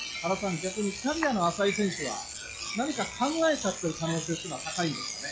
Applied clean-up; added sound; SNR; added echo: classical method log-MMSE.